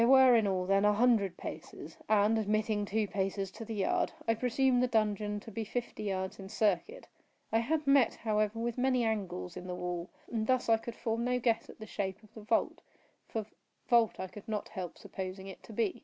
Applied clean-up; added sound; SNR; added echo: none; none; none; none.